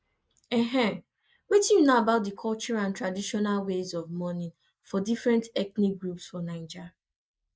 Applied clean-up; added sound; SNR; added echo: neural mask model Resemble Enhance denoiser.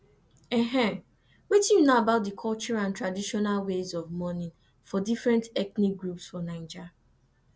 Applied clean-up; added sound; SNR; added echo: none; none; none; none.